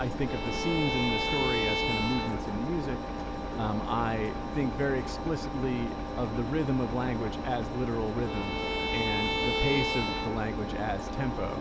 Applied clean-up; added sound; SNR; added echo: none; Engine + Bowed string instrument; 0 dB; none.